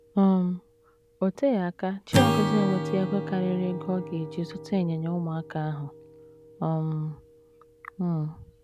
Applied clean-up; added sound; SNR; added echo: none; Acoustic guitar / Strum; 5 dB; none.